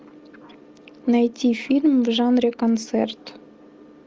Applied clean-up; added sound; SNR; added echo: none; none; none; none.